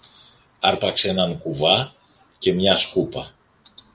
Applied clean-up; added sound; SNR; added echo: none; none; none; none.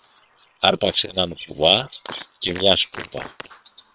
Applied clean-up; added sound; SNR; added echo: neural separator model SepFormer WHAM!.